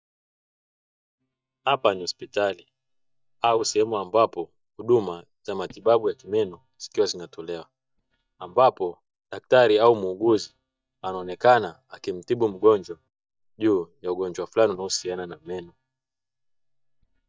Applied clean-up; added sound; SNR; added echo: neural mask model DeepFilterNet 3.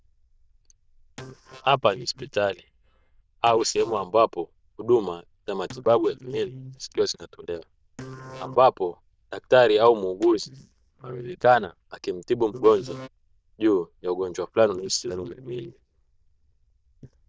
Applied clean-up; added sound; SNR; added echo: neural diffusion model UNIVERSE++.